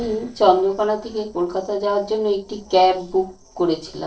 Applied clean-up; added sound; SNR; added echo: neural separator model SepFormer DNS4.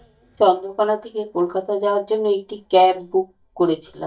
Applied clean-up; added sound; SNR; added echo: neural mask model DeepFilterNet 3.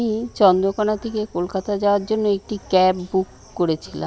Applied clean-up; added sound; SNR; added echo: none; none; none; none.